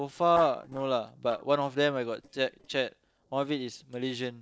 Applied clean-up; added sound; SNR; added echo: neural separator model SepFormer DNS4.